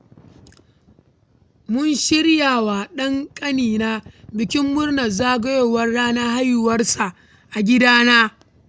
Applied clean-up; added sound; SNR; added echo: none; none; none; none.